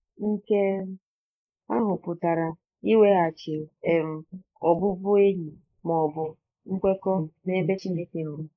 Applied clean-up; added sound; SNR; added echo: neural mask model Resemble Enhance denoiser.